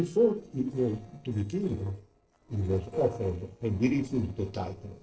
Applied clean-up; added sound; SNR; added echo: neural separator model SepFormer DNS4.